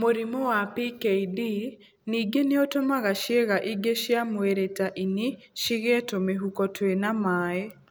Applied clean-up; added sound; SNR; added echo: none; none; none; none.